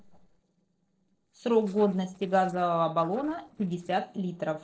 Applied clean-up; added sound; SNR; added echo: neural separator model SepFormer DNS4.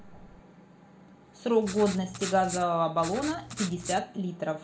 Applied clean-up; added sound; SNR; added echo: none; Writing; 10 dB; reverberation time 0.8 s.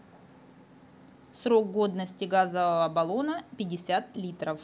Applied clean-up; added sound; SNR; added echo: none; none; none; none.